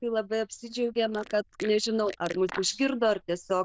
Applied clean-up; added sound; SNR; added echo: neural diffusion model UNIVERSE++.